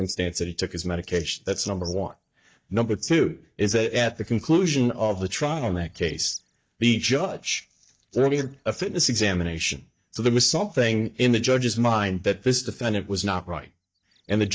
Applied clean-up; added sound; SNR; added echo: neural mask model DeepFilterNet 3.